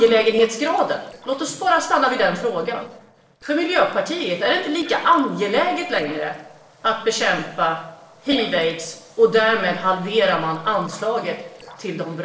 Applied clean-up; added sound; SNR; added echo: neural separator model SepFormer DNS4.